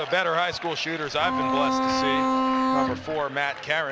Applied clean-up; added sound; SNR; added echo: none; Bowed string instrument; -3 dB; none.